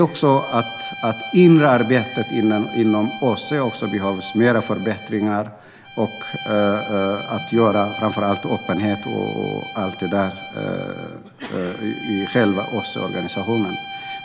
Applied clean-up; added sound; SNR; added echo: none; Bowed string instrument; 13 dB; none.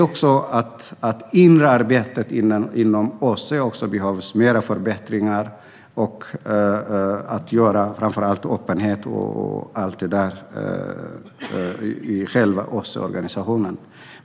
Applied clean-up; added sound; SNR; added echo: none; none; none; none.